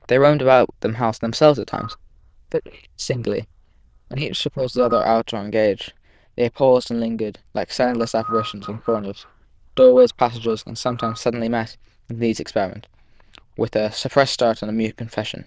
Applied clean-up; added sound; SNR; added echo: neural diffusion model UNIVERSE++.